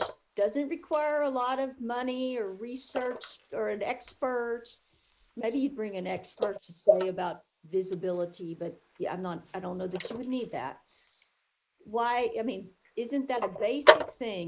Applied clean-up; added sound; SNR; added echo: neural mask model Resemble Enhance denoiser.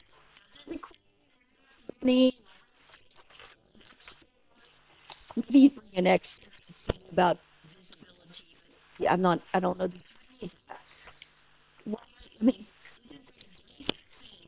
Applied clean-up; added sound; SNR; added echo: neural separator model SepFormer WHAM!.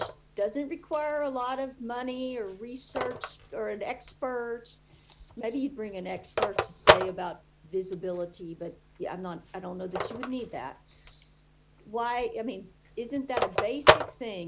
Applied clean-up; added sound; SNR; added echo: none; Telephone; -2 dB; none.